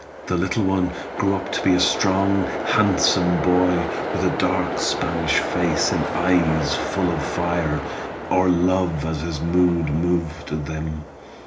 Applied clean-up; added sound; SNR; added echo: none; Train; 6 dB; reverberation time 0.4 s.